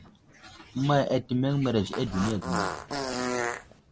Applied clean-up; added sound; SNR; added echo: none; Fart; 3 dB; none.